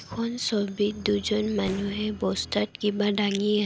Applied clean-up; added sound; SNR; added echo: none; Bowed string instrument + Fireworks; 17 dB; none.